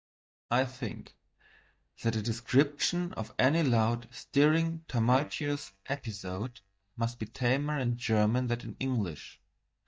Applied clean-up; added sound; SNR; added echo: neural mask model DeepFilterNet 3.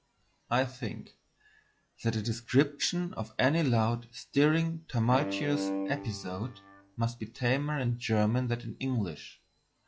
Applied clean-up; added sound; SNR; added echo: classical method log-MMSE.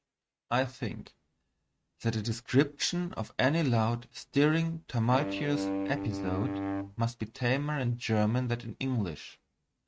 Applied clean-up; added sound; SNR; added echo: neural mask model RNNoise.